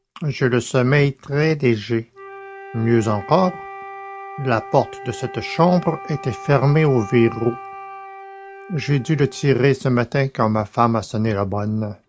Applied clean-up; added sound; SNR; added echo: none; Wind instrument, woodwind instrument; 17 dB; none.